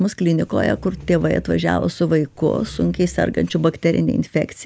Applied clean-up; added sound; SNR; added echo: none; Growling; 19 dB; none.